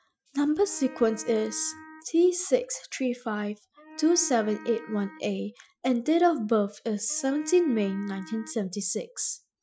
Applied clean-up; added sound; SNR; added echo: classical method Wiener filter.